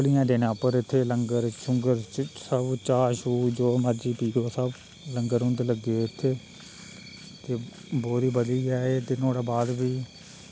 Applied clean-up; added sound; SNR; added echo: none; none; none; none.